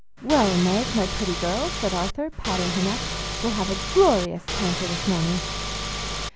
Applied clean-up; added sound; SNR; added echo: none; Engine / Car; 4 dB; none.